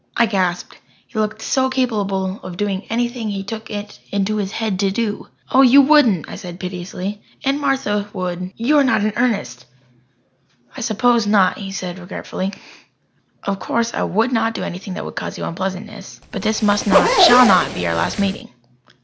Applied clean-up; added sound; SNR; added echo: none; Zipper (clothing); 0 dB; none.